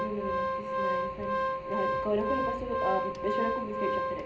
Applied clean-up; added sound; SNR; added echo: none; Organ; -3 dB; reverberation time 0.5 s.